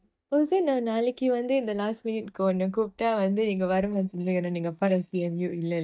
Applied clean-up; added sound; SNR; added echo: neural mask model DeepFilterNet 3.